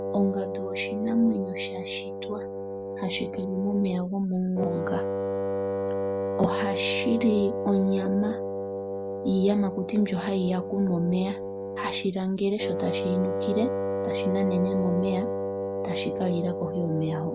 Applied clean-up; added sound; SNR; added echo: none; Wind instrument, woodwind instrument; 3 dB; none.